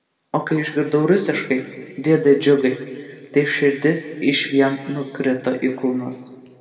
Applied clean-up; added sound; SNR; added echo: none; none; none; reverberation time 1.6 s.